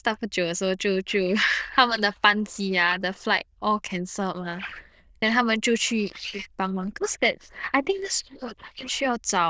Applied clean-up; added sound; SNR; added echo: neural diffusion model UNIVERSE++.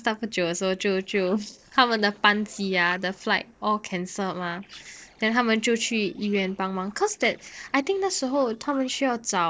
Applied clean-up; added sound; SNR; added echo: neural separator model SepFormer DNS4.